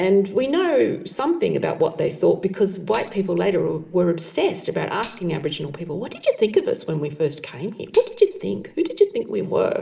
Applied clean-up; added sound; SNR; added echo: none; Tambourine; 6 dB; reverberation time 0.9 s.